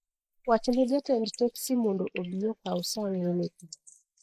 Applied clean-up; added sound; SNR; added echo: neural mask model Resemble Enhance denoiser.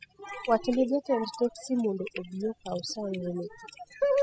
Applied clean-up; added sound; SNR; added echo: classical method spectral subtraction.